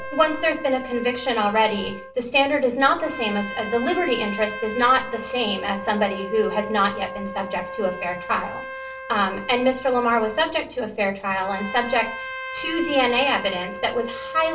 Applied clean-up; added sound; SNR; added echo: none; Trumpet; 11 dB; reverberation time 0.3 s.